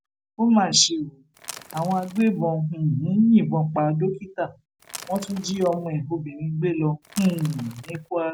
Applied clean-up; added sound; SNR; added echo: none; Crackle / Crushing / Wood; 18 dB; none.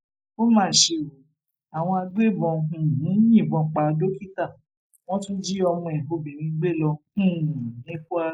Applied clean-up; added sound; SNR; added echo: neural mask model Resemble Enhance denoiser.